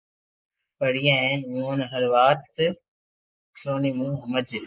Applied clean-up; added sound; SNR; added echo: neural mask model Resemble Enhance denoiser.